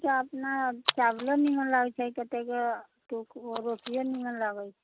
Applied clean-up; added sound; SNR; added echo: neural mask model RNNoise.